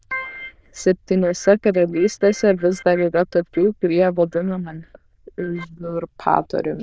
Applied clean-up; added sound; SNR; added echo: neural diffusion model UNIVERSE++.